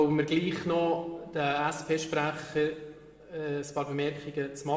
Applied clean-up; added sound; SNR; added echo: none; none; none; reverberation time 1.3 s.